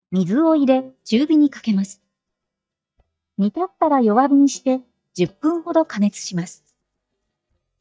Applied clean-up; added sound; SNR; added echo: neural mask model DeepFilterNet 3.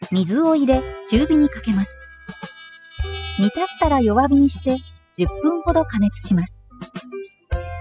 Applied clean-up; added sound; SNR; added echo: classical method spectral subtraction.